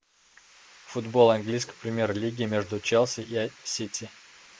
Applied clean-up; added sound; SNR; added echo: neural mask model Resemble Enhance denoiser.